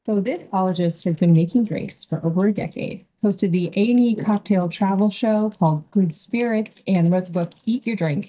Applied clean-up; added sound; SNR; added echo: neural mask model DeepFilterNet 3.